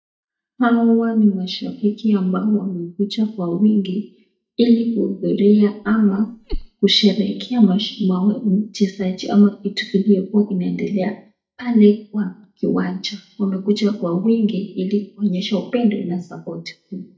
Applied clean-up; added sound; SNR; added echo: neural mask model DeepFilterNet 3.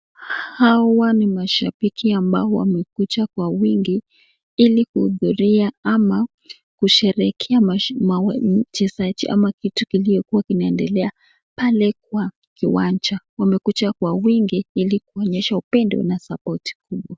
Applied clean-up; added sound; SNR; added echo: none; none; none; none.